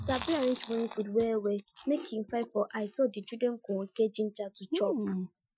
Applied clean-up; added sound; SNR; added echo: classical method Wiener filter.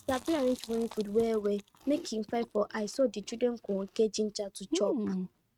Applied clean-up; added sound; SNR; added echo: neural mask model RNNoise.